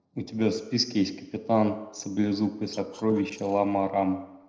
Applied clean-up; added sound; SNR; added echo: neural separator model SepFormer DNS4.